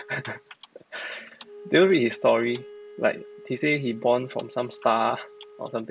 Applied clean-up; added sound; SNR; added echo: none; Wind instrument, woodwind instrument; 20 dB; none.